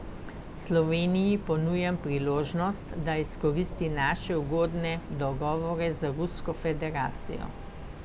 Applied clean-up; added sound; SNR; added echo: none; Train; 9 dB; none.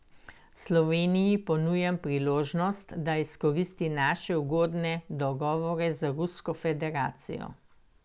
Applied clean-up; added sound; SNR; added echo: none; none; none; none.